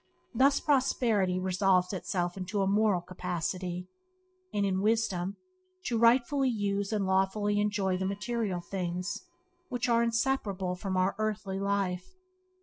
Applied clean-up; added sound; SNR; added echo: neural separator model SepFormer DNS4.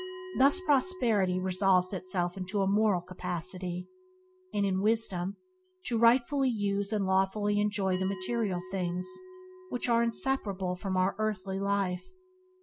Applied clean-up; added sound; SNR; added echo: none; Bell; 18 dB; none.